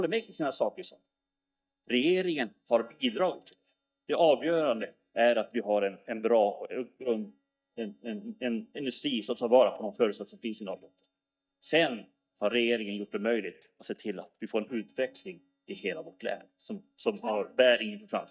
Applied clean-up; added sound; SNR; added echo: neural mask model DeepFilterNet 3.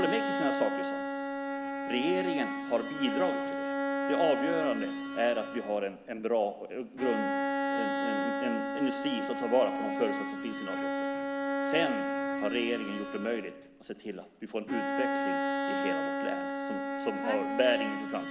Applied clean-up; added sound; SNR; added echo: none; Bowed string instrument; 0 dB; none.